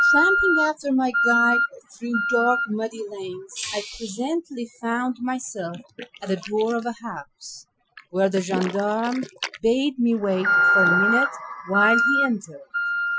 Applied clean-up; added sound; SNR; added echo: classical method Wiener filter.